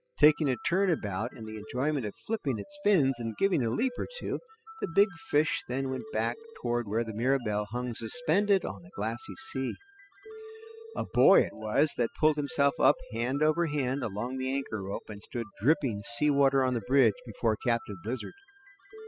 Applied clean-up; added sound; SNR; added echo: classical method spectral subtraction.